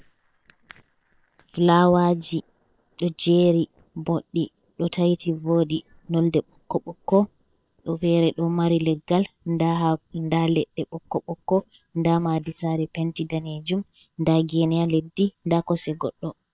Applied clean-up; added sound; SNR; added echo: neural separator model SepFormer WHAM!.